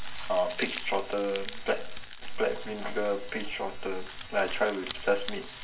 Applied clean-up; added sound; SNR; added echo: none; Crumpling, crinkling; 14 dB; reverberation time 0.2 s.